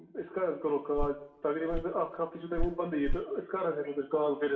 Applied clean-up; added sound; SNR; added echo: none; Walk, footsteps; 4 dB; reverberation time 0.7 s.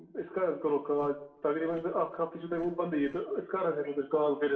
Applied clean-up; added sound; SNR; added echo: neural separator model SepFormer DNS4.